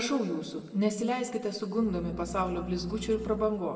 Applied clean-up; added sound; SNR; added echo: none; Bowed string instrument; 11 dB; reverberation time 1.4 s.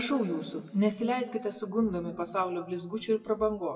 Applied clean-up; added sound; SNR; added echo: classical method WPE with log-MMSE.